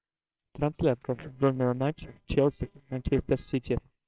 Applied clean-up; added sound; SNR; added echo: neural separator model SepFormer WHAMR!.